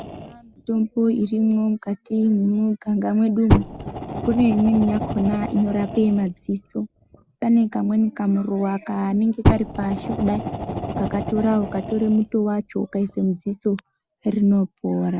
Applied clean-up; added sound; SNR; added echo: none; Fire; 8 dB; none.